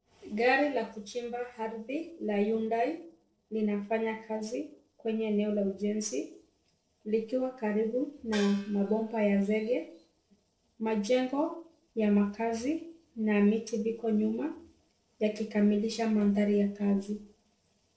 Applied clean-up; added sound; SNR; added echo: neural separator model SepFormer DNS4.